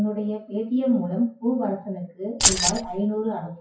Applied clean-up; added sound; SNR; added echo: classical method WPE with log-MMSE.